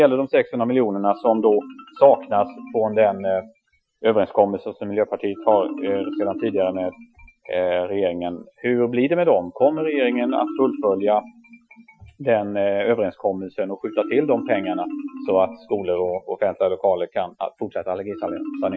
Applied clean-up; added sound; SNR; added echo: classical method Wiener filter.